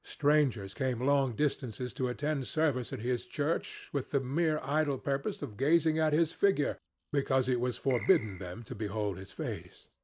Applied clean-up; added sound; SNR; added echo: none; Keyboard (musical) + Cricket; 11 dB; none.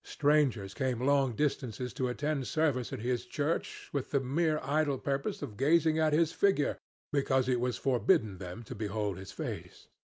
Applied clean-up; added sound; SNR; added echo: none; none; none; none.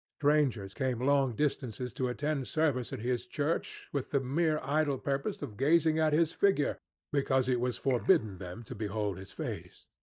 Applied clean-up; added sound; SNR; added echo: neural mask model DeepFilterNet 3.